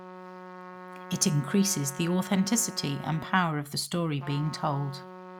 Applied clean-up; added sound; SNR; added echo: none; Trumpet; 14 dB; none.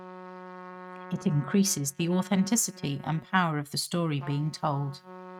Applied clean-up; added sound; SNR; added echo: neural mask model RNNoise.